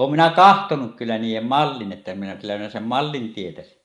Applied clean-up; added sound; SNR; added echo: neural mask model Resemble Enhance denoiser.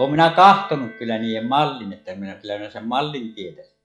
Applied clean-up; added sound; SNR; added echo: classical method log-MMSE.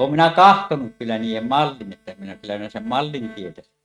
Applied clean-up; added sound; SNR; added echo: neural mask model RNNoise.